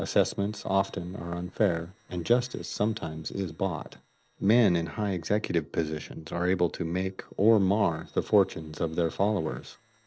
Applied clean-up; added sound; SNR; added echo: neural separator model SepFormer DNS4.